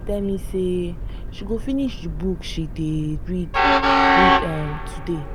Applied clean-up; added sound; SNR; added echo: none; Train; -4 dB; none.